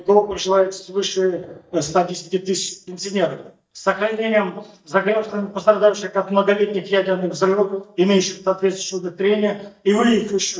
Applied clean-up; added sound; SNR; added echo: neural mask model DeepFilterNet 3.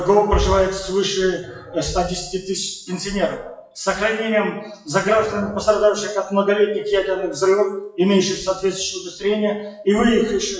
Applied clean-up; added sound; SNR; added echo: classical method WPE with log-MMSE.